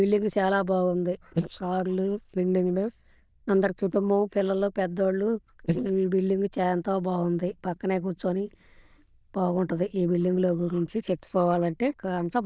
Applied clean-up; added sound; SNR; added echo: neural diffusion model UNIVERSE++.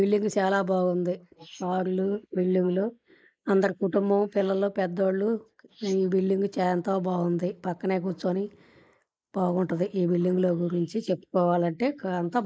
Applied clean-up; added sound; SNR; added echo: neural mask model Resemble Enhance denoiser.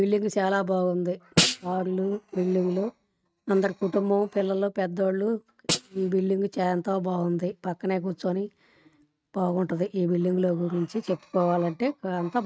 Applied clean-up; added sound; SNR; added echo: neural mask model RNNoise.